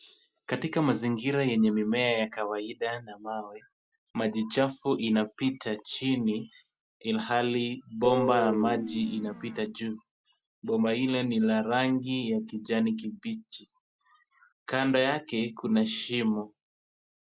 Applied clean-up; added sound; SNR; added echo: none; Guitar; 3 dB; none.